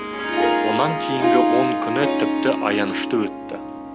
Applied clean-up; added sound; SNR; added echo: none; Harp; -3 dB; none.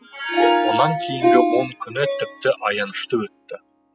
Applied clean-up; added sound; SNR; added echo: classical method spectral subtraction.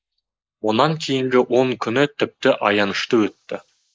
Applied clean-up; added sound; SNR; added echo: neural mask model Resemble Enhance denoiser.